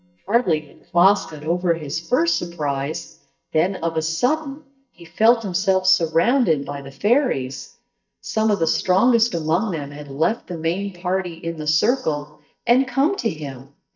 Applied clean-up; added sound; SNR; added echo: neural mask model DeepFilterNet 3.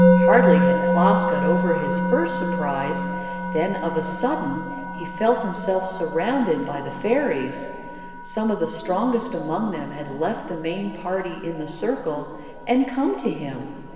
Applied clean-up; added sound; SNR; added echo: none; Musical instrument; 1 dB; reverberation time 2.5 s.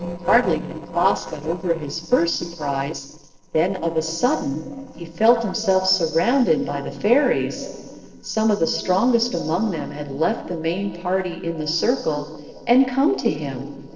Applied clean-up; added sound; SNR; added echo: neural separator model SepFormer DNS4.